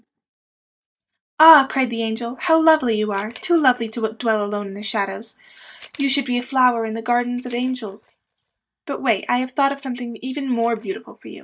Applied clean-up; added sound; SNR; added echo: neural mask model DeepFilterNet 3.